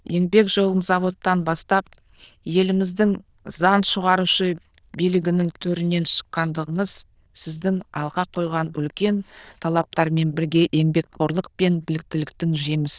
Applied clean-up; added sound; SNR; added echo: neural diffusion model UNIVERSE++.